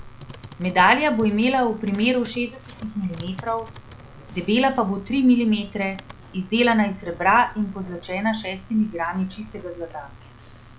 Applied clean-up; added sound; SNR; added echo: none; Computer keyboard; 19 dB; none.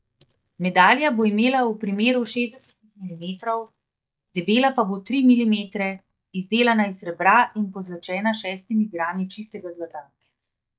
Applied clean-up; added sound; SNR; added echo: neural mask model DeepFilterNet 3.